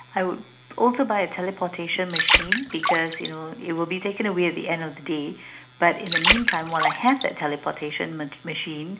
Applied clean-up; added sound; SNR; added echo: none; Water; 2 dB; reverberation time 0.4 s.